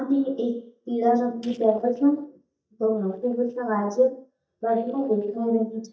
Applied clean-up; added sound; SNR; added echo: neural mask model DeepFilterNet 3.